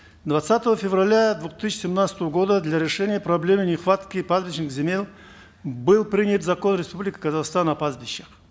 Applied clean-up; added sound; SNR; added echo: none; none; none; none.